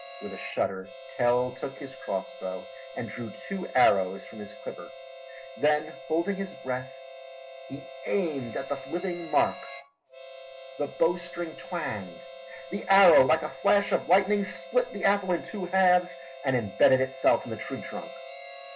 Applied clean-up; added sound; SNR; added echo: none; Harmonica; 15 dB; reverberation time 0.2 s.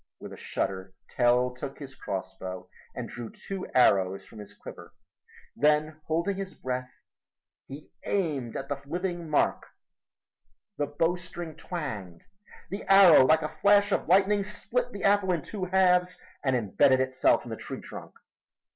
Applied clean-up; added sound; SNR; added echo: none; none; none; none.